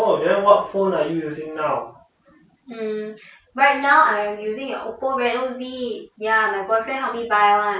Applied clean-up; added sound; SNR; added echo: none; none; none; none.